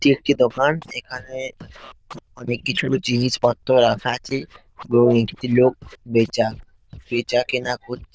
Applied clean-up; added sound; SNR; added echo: neural diffusion model UNIVERSE++.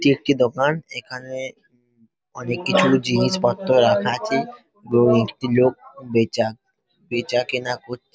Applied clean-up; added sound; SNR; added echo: none; none; none; none.